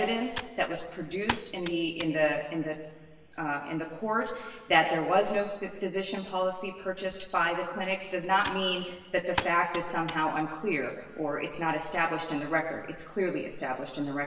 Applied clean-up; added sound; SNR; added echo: none; Computer keyboard; 11 dB; reverberation time 1.4 s.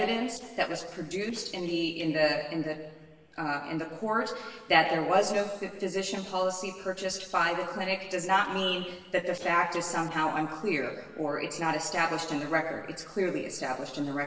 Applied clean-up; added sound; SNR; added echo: neural separator model SepFormer DNS4.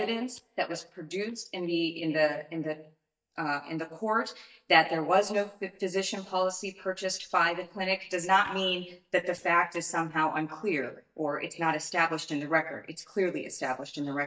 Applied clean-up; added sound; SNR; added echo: neural mask model DeepFilterNet 3.